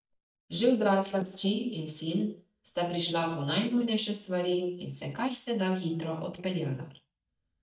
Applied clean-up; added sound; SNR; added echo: neural mask model DeepFilterNet 3.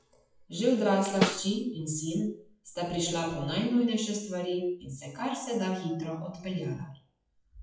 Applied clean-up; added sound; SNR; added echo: classical method WPE with log-MMSE.